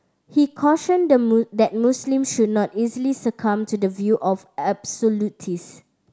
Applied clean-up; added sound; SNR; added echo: none; none; none; none.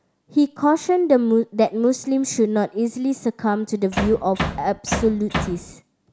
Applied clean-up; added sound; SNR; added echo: none; Bass drum; 6 dB; none.